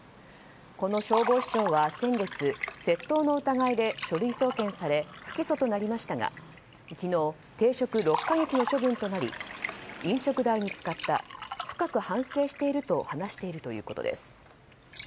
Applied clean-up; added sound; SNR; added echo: none; Liquid; 11 dB; none.